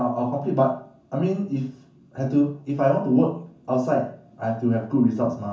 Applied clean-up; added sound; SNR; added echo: none; none; none; reverberation time 0.9 s.